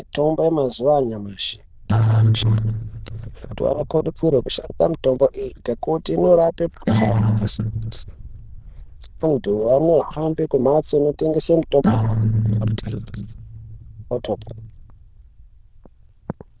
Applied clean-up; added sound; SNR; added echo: neural diffusion model UNIVERSE++.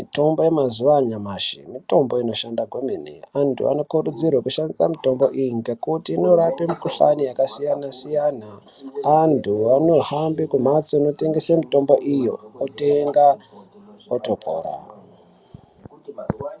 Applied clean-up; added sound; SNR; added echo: none; none; none; none.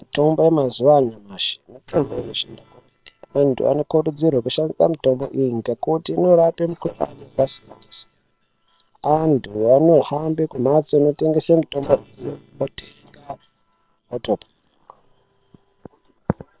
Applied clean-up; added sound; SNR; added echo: neural separator model SepFormer WHAM!.